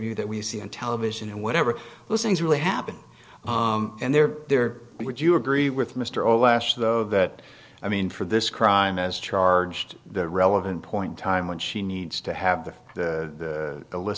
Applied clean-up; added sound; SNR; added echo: none; none; none; none.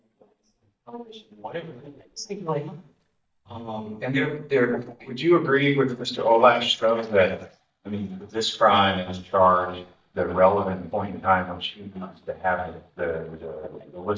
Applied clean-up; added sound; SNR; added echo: neural mask model DeepFilterNet 3.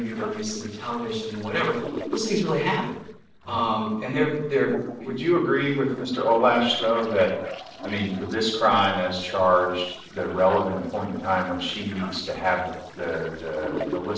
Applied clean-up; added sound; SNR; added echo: neural separator model SepFormer DNS4.